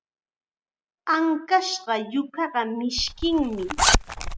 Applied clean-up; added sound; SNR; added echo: none; Zipper (clothing); -2 dB; none.